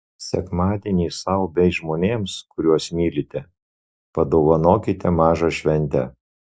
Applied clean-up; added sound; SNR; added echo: none; none; none; none.